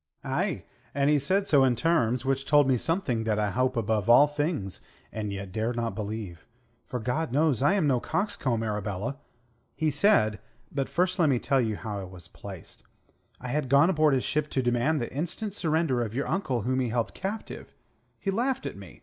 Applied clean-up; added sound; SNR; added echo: none; none; none; none.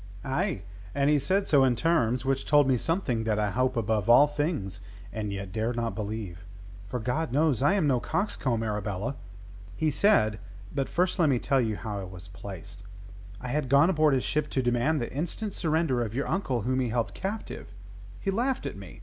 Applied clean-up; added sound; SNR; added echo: none; Mechanical fan; 11 dB; none.